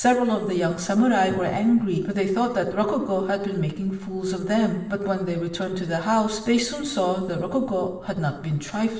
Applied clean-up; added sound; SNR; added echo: none; none; none; reverberation time 1.0 s.